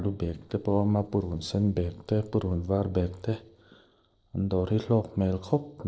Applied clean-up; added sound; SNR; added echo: neural separator model SepFormer DNS4.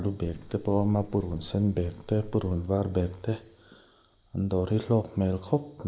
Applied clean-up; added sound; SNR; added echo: none; Water / Splash, splatter; 17 dB; none.